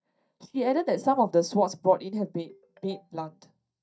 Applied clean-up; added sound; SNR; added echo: neural mask model DeepFilterNet 3.